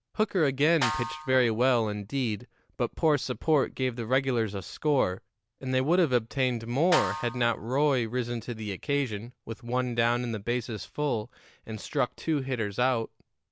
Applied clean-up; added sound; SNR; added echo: none; Snare drum; 9 dB; none.